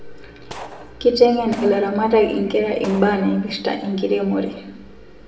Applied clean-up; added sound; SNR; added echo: none; Gunshot, gunfire; 20 dB; reverberation time 0.9 s.